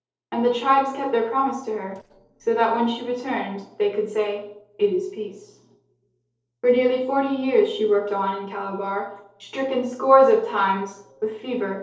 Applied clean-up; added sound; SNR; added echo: neural separator model SepFormer DNS4.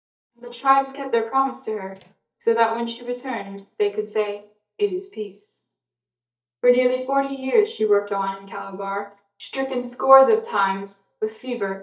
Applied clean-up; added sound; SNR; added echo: neural mask model DeepFilterNet 3.